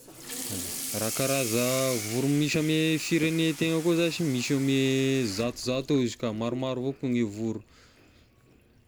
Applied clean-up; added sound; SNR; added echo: none; Sink (filling or washing) / Water tap, faucet; 11 dB; none.